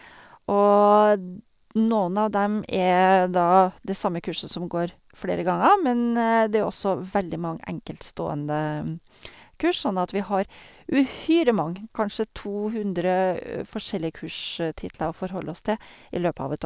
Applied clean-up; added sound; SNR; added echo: none; none; none; none.